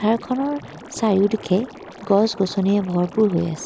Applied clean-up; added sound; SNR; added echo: none; Liquid; 17 dB; none.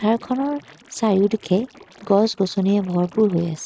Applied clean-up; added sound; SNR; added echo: neural mask model RNNoise.